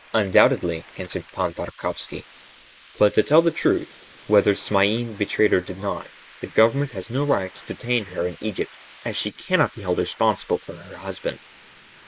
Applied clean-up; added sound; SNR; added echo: neural mask model Resemble Enhance denoiser.